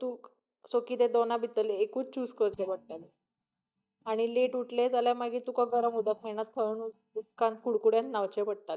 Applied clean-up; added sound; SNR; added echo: neural mask model DeepFilterNet 3.